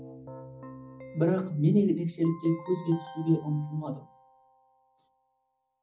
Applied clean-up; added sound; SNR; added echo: none; Keyboard (musical); 18 dB; reverberation time 0.4 s.